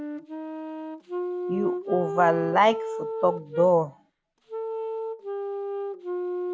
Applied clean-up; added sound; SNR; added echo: none; Wind instrument, woodwind instrument; 4 dB; none.